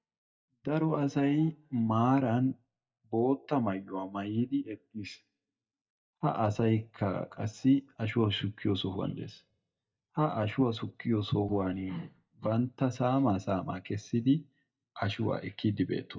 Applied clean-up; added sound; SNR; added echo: neural mask model DeepFilterNet 3.